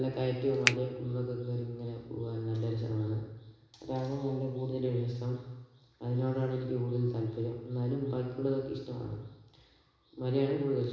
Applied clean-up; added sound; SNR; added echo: none; Finger snapping; -3 dB; reverberation time 1.0 s.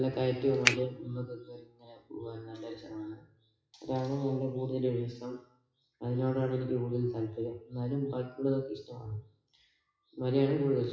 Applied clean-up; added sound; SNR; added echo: classical method WPE with log-MMSE.